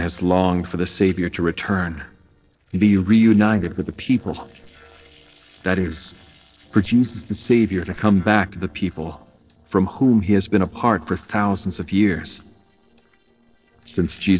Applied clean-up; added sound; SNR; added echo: neural separator model SepFormer DNS4.